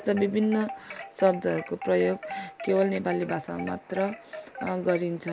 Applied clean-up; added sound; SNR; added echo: none; Wind chime; 12 dB; none.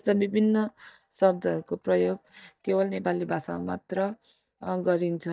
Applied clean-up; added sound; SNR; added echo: neural mask model DeepFilterNet 3.